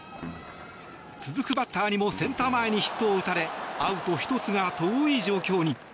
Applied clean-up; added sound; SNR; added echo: none; Guitar; 17 dB; none.